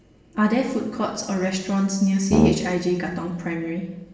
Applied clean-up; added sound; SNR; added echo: none; Brass instrument; 1 dB; reverberation time 0.9 s.